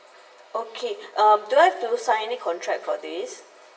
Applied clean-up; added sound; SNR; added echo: none; none; none; reverberation time 0.9 s.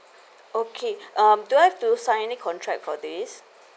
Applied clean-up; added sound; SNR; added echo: none; none; none; none.